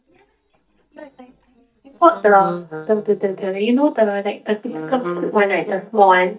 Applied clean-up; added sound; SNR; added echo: neural mask model DeepFilterNet 3.